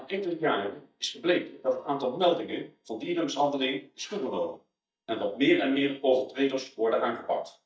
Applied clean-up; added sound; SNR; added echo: neural mask model DeepFilterNet 3.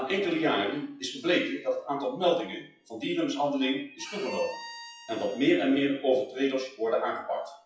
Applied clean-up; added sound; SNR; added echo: classical method WPE with log-MMSE.